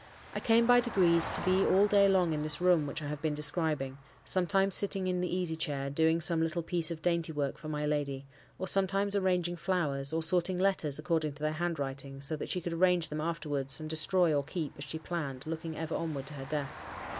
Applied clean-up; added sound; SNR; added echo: none; Vehicle; 18 dB; none.